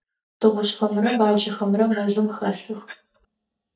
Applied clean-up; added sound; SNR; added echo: neural mask model DeepFilterNet 3.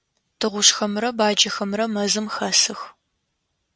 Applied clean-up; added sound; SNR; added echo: none; none; none; none.